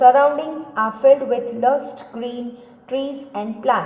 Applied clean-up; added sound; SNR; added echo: none; none; none; reverberation time 1.9 s.